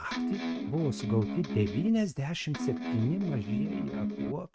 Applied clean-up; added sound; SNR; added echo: neural mask model RNNoise.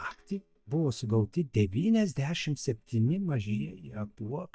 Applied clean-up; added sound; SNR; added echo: neural mask model DeepFilterNet 3.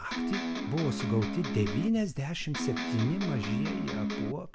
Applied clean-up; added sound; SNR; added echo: none; Electric guitar; 1 dB; none.